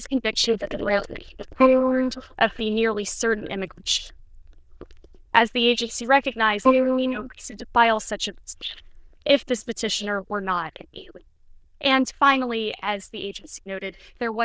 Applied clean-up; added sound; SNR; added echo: neural diffusion model UNIVERSE++.